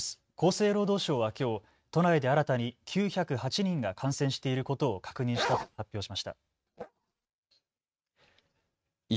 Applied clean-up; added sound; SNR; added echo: neural mask model RNNoise.